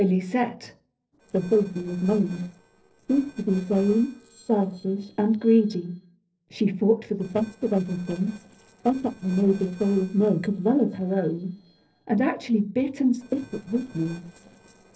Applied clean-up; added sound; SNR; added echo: neural separator model SepFormer DNS4.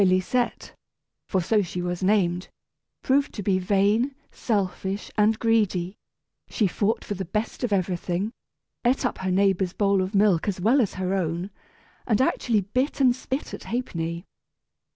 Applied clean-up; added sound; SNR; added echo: none; none; none; none.